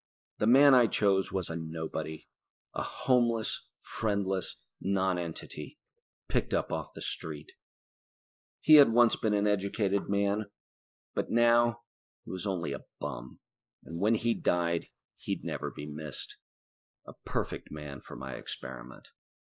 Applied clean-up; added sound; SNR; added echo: neural mask model Resemble Enhance denoiser.